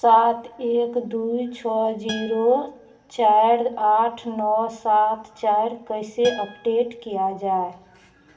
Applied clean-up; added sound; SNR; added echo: none; Acoustic guitar; 18 dB; reverberation time 0.7 s.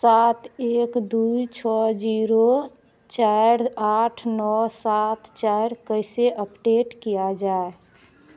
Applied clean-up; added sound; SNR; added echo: none; none; none; none.